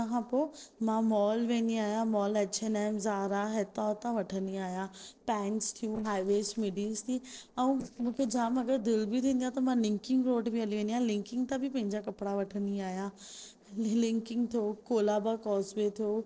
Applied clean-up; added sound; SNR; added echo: neural separator model SepFormer DNS4.